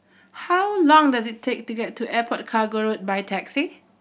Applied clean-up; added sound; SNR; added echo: none; none; none; none.